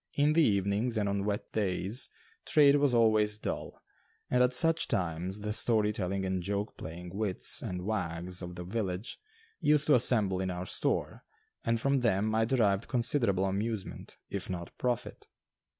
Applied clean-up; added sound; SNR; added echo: none; none; none; none.